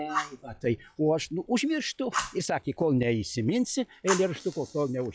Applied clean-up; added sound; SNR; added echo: classical method log-MMSE.